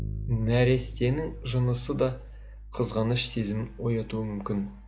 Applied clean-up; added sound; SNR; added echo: none; Bass guitar; 11 dB; none.